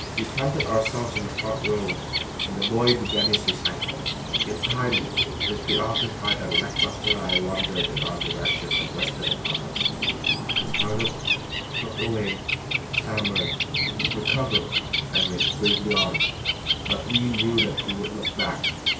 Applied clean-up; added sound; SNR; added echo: none; Bird; -3 dB; reverberation time 0.2 s.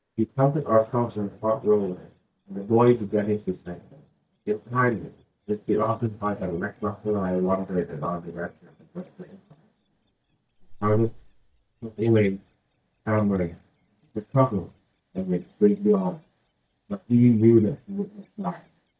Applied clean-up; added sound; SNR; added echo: neural mask model DeepFilterNet 3.